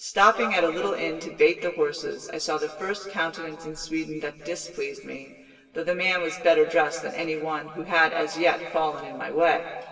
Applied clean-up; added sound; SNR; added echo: none; none; none; reverberation time 2.0 s.